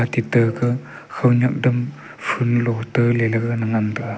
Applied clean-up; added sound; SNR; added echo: none; none; none; none.